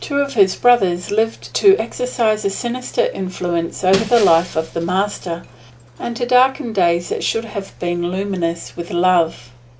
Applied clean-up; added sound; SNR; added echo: none; Shatter; 15 dB; none.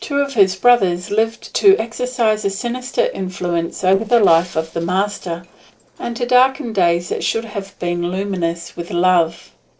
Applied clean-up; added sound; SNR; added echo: neural separator model SepFormer DNS4.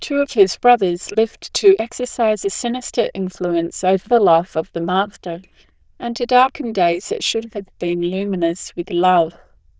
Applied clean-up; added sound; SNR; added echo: neural diffusion model UNIVERSE++.